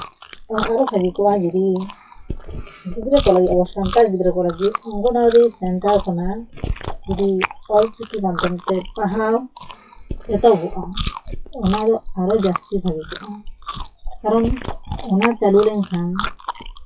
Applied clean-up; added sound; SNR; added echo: classical method WPE with log-MMSE.